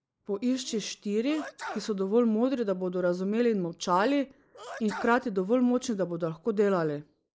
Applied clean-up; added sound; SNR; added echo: neural mask model Resemble Enhance denoiser.